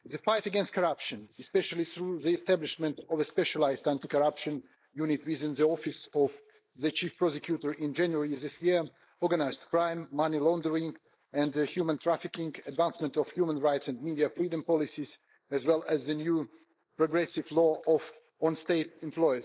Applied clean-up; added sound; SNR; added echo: neural mask model Resemble Enhance denoiser.